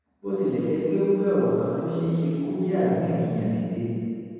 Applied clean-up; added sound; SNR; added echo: none; none; none; reverberation time 2.1 s.